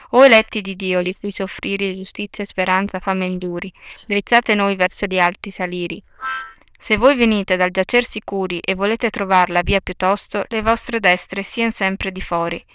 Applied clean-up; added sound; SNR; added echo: neural diffusion model UNIVERSE++.